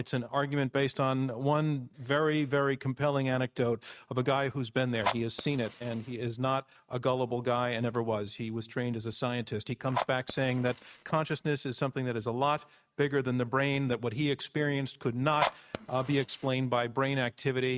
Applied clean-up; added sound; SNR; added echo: neural mask model RNNoise.